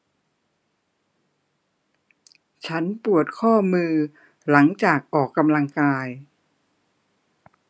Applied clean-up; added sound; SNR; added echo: none; none; none; none.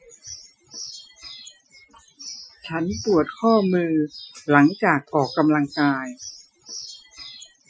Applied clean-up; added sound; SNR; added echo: classical method Wiener filter.